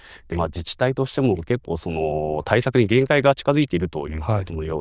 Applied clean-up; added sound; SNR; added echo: neural diffusion model UNIVERSE++.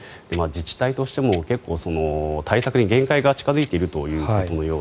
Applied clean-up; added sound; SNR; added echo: none; Clock; 20 dB; none.